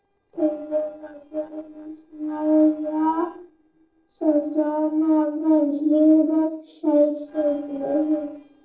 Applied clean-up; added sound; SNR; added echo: neural separator model SepFormer DNS4.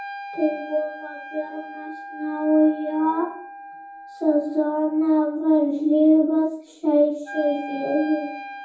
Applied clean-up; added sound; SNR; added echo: none; Wind instrument, woodwind instrument; 15 dB; reverberation time 0.6 s.